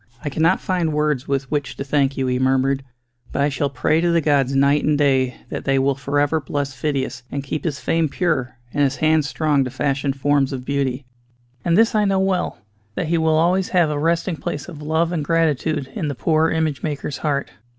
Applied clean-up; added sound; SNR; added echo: none; none; none; none.